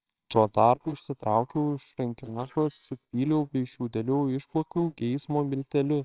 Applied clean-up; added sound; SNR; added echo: neural separator model SepFormer WHAMR!.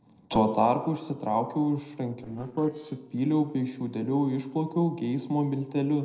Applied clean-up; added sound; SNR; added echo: neural separator model SepFormer DNS4.